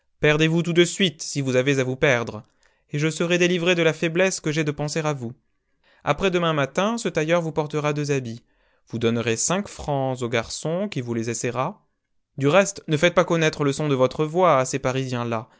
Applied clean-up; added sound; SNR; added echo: none; none; none; none.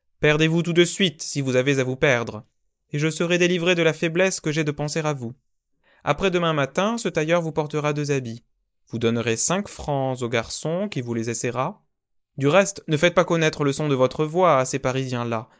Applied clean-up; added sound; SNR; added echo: neural mask model Resemble Enhance denoiser.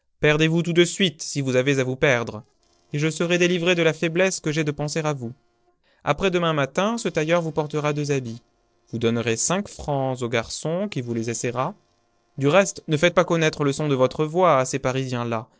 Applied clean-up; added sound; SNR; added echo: neural separator model SepFormer DNS4.